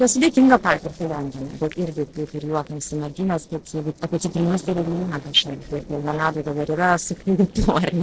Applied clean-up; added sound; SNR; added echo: neural separator model SepFormer DNS4.